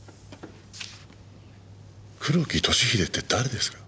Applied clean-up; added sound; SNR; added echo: none; none; none; none.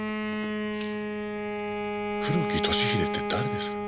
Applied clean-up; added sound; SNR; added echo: none; Bowed string instrument; -3 dB; none.